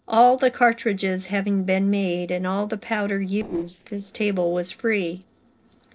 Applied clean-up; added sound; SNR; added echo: neural separator model SepFormer DNS4.